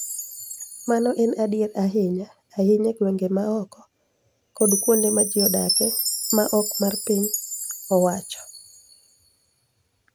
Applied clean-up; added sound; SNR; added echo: none; Chime; 5 dB; none.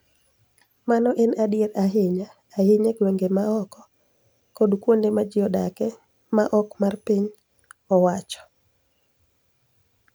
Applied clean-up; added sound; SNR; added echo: none; none; none; none.